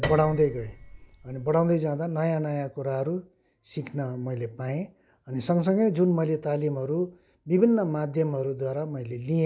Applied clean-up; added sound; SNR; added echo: none; Piano; 10 dB; none.